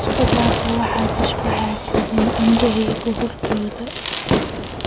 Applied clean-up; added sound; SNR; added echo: none; Fireworks; -1 dB; none.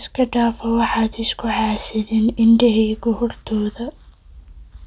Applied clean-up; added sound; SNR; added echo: none; none; none; none.